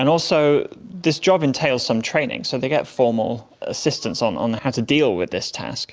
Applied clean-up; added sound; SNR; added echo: none; none; none; none.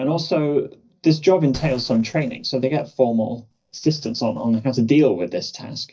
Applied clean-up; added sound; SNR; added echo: neural mask model DeepFilterNet 3.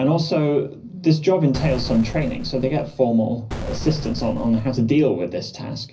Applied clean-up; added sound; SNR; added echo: none; Boom; 10 dB; reverberation time 0.4 s.